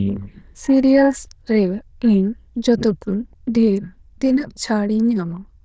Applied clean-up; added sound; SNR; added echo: neural diffusion model UNIVERSE++.